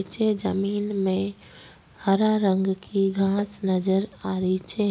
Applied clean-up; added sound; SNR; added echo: none; none; none; none.